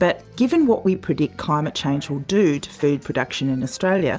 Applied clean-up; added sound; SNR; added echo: none; none; none; none.